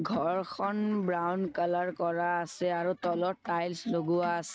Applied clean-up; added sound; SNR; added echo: neural mask model RNNoise.